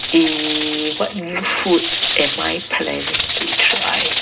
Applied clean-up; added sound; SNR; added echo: none; Rattle / Rattle (instrument); 2 dB; reverberation time 0.2 s.